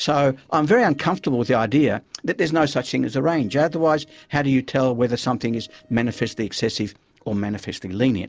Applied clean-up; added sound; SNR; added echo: neural separator model SepFormer DNS4.